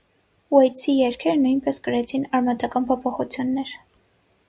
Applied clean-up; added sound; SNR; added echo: none; none; none; none.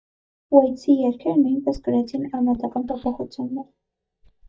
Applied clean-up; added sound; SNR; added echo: neural mask model DeepFilterNet 3.